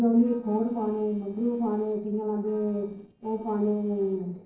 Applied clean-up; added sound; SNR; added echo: neural separator model SepFormer DNS4.